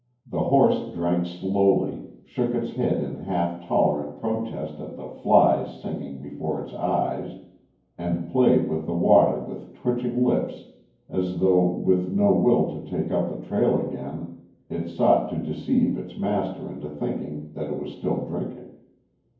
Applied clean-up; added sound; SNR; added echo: none; none; none; reverberation time 0.9 s.